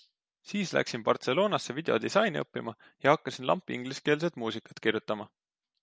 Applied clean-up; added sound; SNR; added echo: none; none; none; none.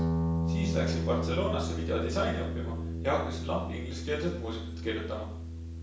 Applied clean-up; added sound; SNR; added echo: none; Guitar; -2 dB; reverberation time 0.7 s.